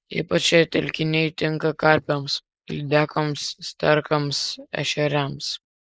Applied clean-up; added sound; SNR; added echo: neural mask model Resemble Enhance denoiser.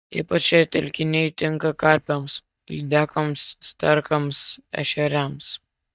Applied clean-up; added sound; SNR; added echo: neural mask model DeepFilterNet 3.